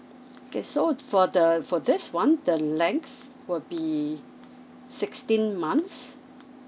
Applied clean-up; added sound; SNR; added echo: none; none; none; none.